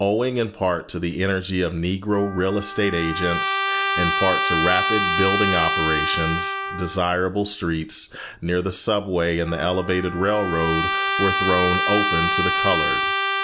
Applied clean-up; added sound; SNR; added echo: none; Trumpet; 1 dB; none.